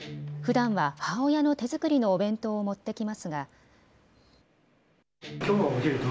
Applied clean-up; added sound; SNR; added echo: none; Guitar; 15 dB; none.